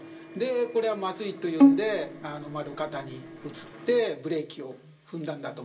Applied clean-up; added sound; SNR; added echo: none; Bowed string instrument; -5 dB; reverberation time 0.2 s.